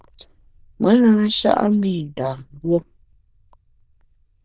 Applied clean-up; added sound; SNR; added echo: neural diffusion model UNIVERSE++.